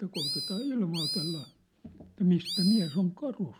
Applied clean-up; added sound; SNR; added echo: none; Animal; 6 dB; none.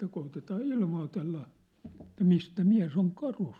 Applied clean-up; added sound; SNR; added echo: none; none; none; none.